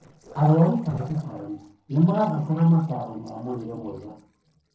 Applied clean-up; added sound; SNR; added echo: neural separator model SepFormer DNS4.